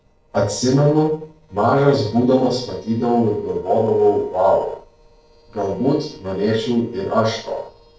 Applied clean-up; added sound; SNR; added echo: neural separator model SepFormer DNS4.